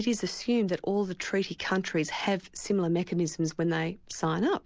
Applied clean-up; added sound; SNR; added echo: none; none; none; none.